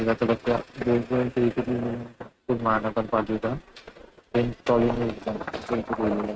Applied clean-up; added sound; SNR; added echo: neural mask model RNNoise.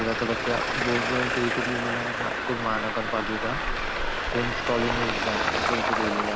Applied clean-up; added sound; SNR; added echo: none; Traffic noise, roadway noise; -3 dB; none.